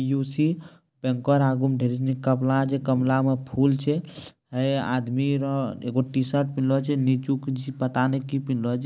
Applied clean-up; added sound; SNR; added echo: none; none; none; none.